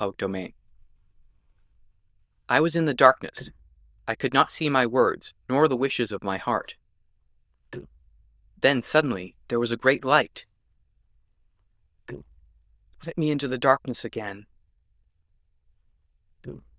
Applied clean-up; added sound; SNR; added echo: neural diffusion model UNIVERSE++.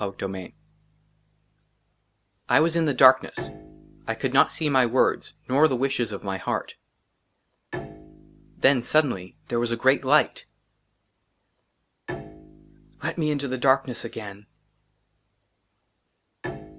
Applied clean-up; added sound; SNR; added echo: none; Bowed string instrument; 18 dB; none.